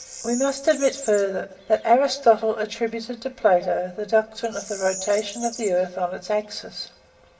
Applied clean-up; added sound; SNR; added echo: none; Bird vocalization, bird call, bird song; 17 dB; reverberation time 0.8 s.